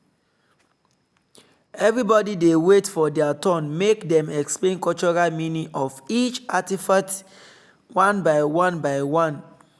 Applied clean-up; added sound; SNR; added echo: none; none; none; none.